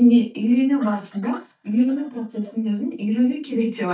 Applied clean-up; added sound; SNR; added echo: neural mask model DeepFilterNet 3.